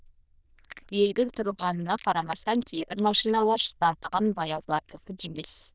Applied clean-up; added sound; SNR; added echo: neural diffusion model UNIVERSE++.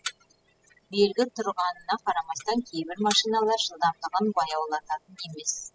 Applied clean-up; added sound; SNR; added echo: classical method spectral subtraction.